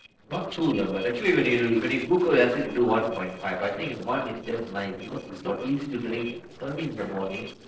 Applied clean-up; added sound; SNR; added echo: neural separator model SepFormer DNS4.